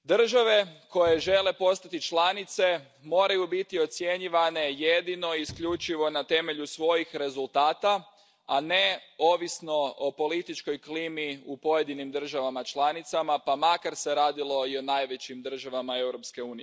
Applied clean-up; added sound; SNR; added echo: none; Cupboard open or close; 19 dB; none.